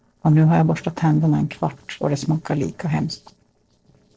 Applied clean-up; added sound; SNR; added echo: neural separator model SepFormer DNS4.